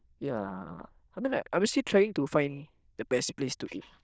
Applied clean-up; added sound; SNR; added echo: neural diffusion model UNIVERSE++.